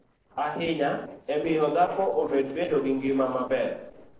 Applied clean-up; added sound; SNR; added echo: neural separator model SepFormer DNS4.